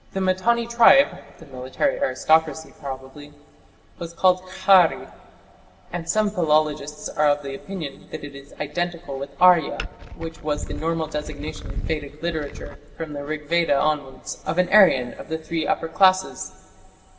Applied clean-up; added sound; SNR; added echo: none; Glass; 9 dB; reverberation time 2.9 s.